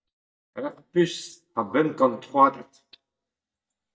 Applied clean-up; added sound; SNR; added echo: neural mask model DeepFilterNet 3.